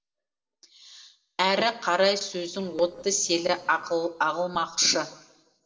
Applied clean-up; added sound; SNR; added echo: neural separator model SepFormer DNS4.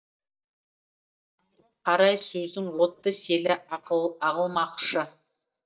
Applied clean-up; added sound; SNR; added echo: neural mask model DeepFilterNet 3.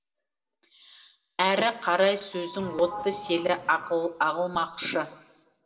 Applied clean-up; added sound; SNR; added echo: none; Sliding door / Doorbell; 14 dB; reverberation time 0.9 s.